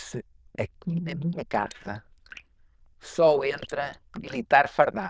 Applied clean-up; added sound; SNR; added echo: neural diffusion model UNIVERSE++.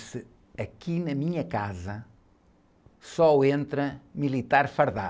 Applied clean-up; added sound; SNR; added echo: none; none; none; none.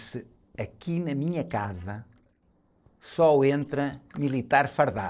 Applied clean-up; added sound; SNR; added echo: neural separator model SepFormer DNS4.